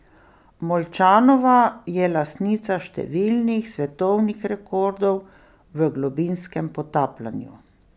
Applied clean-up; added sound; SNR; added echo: none; none; none; none.